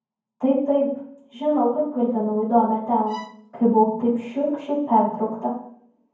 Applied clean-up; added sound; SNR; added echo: none; Bowed string instrument; 20 dB; reverberation time 0.9 s.